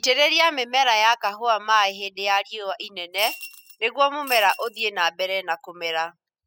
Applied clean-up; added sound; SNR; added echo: classical method spectral subtraction.